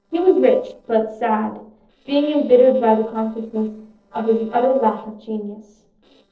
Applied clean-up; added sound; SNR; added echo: neural separator model SepFormer DNS4.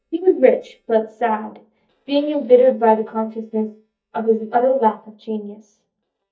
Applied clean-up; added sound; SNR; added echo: neural mask model DeepFilterNet 3.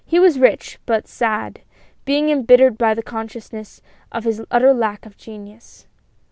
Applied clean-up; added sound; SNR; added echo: none; none; none; none.